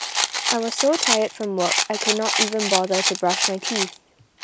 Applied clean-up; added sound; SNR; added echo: none; Rattle; 0 dB; none.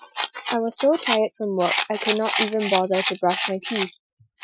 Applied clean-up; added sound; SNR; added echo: classical method Wiener filter.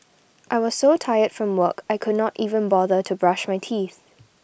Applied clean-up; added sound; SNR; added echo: none; none; none; none.